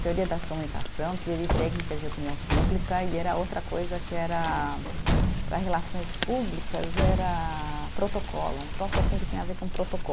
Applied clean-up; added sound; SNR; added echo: none; Slam / Truck / Car + Rain; -3 dB; none.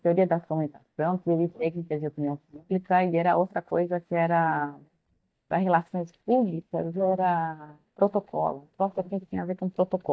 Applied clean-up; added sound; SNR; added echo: neural mask model DeepFilterNet 3.